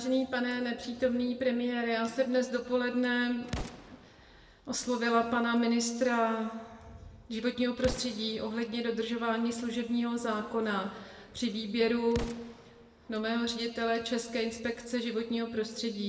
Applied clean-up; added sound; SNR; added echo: none; Explosion; 18 dB; reverberation time 1.0 s.